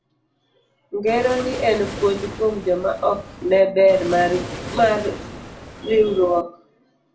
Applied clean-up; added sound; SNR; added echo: none; Waves, surf; 12 dB; reverberation time 0.4 s.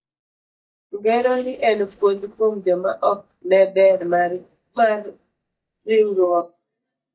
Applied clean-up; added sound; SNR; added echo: neural mask model DeepFilterNet 3.